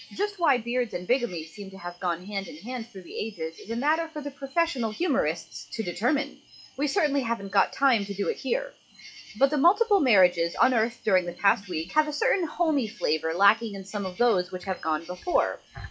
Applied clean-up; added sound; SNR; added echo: classical method log-MMSE.